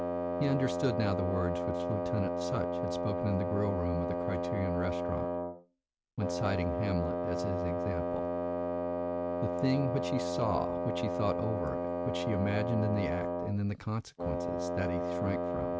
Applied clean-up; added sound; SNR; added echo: none; Wind instrument, woodwind instrument; -1 dB; none.